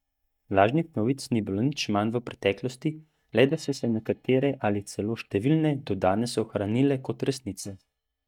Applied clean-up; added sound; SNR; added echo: neural mask model DeepFilterNet 3.